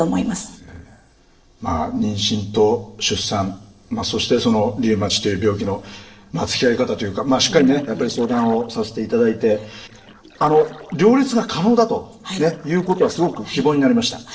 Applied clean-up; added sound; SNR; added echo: neural separator model SepFormer DNS4.